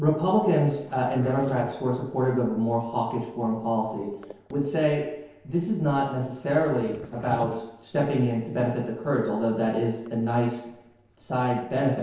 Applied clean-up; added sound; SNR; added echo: neural separator model SepFormer DNS4.